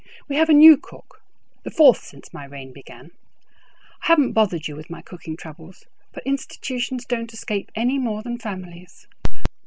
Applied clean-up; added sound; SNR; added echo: none; none; none; none.